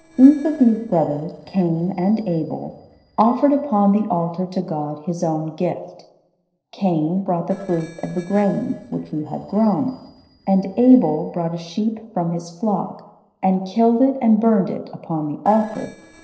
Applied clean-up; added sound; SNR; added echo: neural separator model SepFormer DNS4.